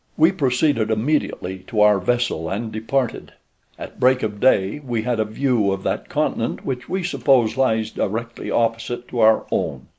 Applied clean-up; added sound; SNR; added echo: none; none; none; none.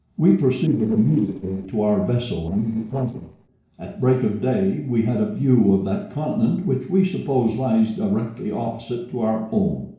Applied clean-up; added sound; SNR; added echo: neural separator model SepFormer DNS4.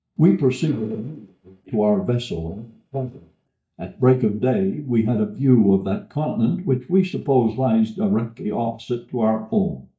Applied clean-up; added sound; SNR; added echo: neural mask model DeepFilterNet 3.